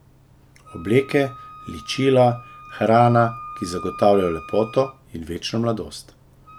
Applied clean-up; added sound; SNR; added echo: none; Wind instrument, woodwind instrument; 18 dB; none.